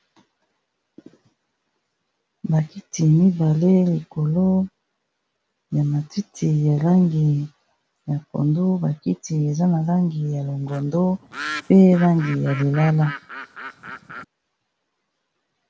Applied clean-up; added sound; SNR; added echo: none; Bird; 14 dB; none.